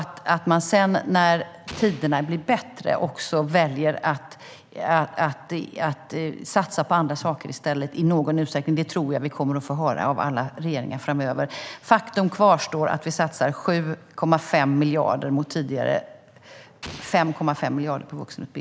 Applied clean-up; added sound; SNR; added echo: none; Explosion; 18 dB; none.